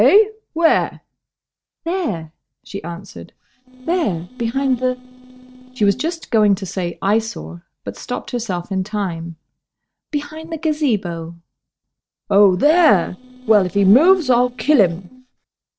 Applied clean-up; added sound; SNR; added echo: neural separator model SepFormer DNS4.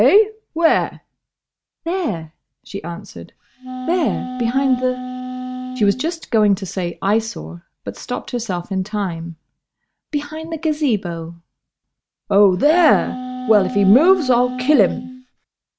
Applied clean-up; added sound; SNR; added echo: none; Wind instrument, woodwind instrument; 8 dB; none.